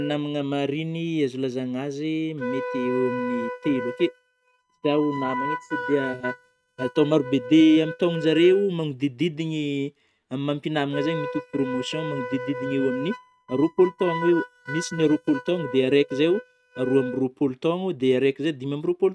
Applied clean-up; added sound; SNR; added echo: neural mask model RNNoise.